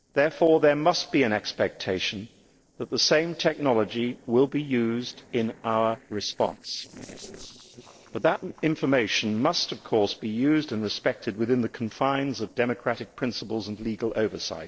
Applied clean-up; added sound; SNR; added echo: neural separator model SepFormer DNS4.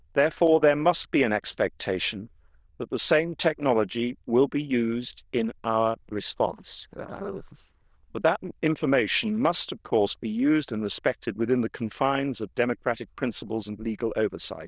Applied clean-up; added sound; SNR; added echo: neural diffusion model UNIVERSE++.